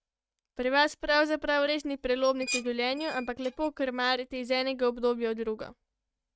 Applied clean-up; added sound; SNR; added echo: neural mask model RNNoise.